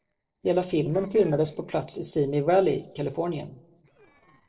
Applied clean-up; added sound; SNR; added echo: neural separator model SepFormer DNS4.